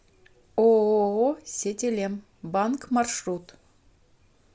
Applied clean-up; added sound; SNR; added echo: none; none; none; none.